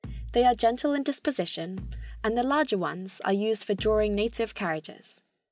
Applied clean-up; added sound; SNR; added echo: none; Bass drum; 15 dB; none.